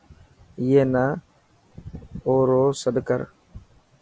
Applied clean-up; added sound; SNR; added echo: none; none; none; none.